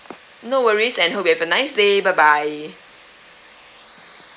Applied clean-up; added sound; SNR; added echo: none; none; none; none.